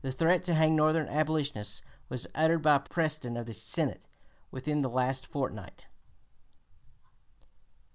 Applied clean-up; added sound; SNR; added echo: none; none; none; none.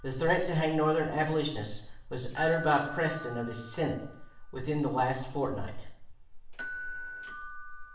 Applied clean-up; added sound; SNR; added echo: none; Door / Bell; 15 dB; reverberation time 0.6 s.